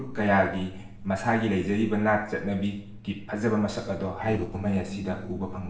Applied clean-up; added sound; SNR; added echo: neural separator model SepFormer DNS4.